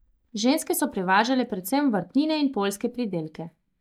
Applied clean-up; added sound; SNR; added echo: neural mask model DeepFilterNet 3.